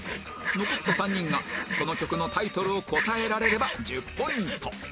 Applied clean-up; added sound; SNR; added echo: none; Sawing; 3 dB; none.